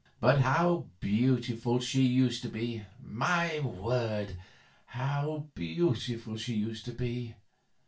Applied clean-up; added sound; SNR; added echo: none; none; none; reverberation time 0.2 s.